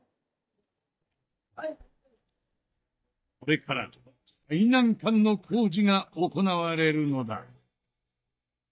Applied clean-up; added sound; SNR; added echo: neural mask model DeepFilterNet 3.